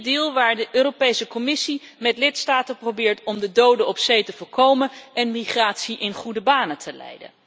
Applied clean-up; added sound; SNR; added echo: none; none; none; none.